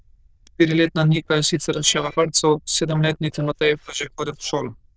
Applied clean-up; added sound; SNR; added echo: neural diffusion model UNIVERSE++.